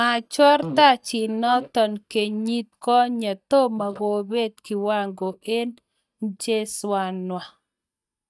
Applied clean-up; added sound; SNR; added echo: neural mask model DeepFilterNet 3.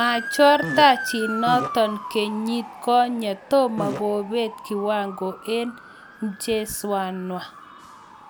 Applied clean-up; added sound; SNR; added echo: none; Motor vehicle (road) / Siren + Fart; 10 dB; none.